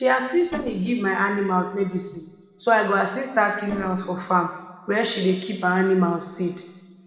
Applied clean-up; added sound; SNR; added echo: neural separator model SepFormer DNS4.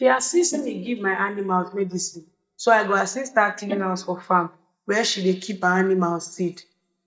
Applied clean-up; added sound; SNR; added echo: neural mask model DeepFilterNet 3.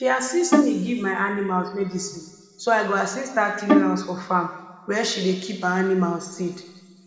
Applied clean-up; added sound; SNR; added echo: none; Bowed string instrument; -3 dB; reverberation time 1.4 s.